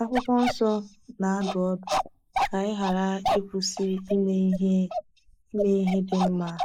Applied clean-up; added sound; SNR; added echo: neural mask model Resemble Enhance denoiser.